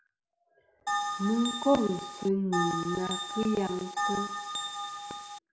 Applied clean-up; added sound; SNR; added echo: none; Bell; 3 dB; none.